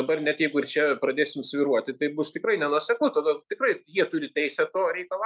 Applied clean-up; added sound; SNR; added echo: none; none; none; none.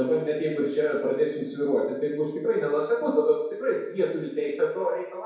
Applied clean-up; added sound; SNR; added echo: none; none; none; reverberation time 0.9 s.